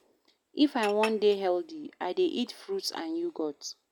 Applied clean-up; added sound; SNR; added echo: none; Chink, clink; 11 dB; none.